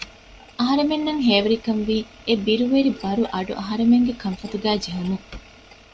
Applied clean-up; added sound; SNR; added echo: none; none; none; none.